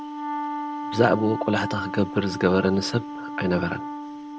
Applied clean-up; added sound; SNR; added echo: none; Wind instrument, woodwind instrument; 7 dB; none.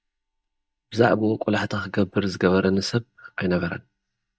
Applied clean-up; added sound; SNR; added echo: neural mask model DeepFilterNet 3.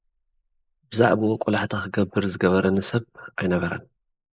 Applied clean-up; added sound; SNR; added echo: neural mask model Resemble Enhance denoiser.